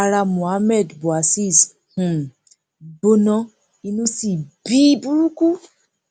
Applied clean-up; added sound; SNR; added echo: none; none; none; none.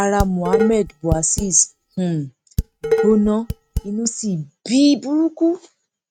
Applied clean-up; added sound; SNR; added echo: neural mask model RNNoise.